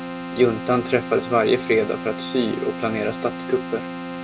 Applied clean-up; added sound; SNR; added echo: none; Keyboard (musical); 8 dB; none.